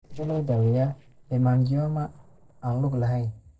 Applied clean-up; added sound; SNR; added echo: neural separator model SepFormer DNS4.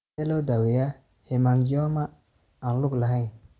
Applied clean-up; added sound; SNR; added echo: none; none; none; none.